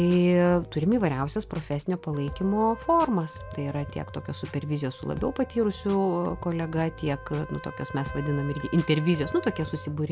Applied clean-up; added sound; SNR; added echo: none; Trumpet; 19 dB; none.